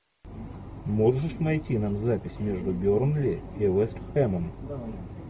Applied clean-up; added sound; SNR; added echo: none; none; none; none.